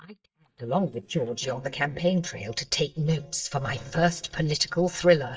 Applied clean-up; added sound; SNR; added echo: neural mask model DeepFilterNet 3.